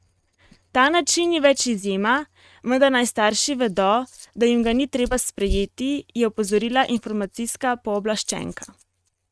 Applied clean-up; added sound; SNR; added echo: neural mask model RNNoise.